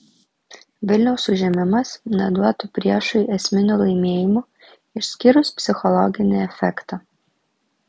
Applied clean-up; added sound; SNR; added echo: none; none; none; none.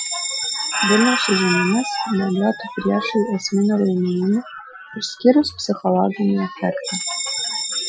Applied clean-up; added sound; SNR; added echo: classical method Wiener filter.